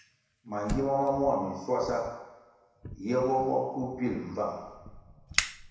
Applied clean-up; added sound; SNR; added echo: none; Fire; 9 dB; reverberation time 1.0 s.